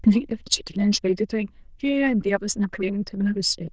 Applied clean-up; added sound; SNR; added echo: neural diffusion model UNIVERSE++.